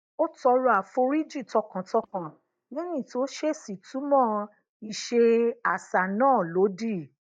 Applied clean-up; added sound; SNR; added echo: neural mask model DeepFilterNet 3.